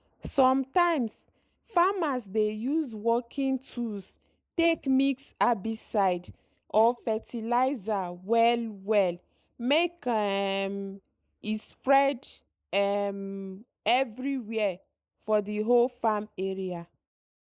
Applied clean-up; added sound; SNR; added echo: neural mask model Resemble Enhance denoiser.